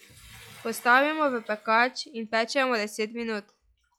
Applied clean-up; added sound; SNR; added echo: classical method log-MMSE.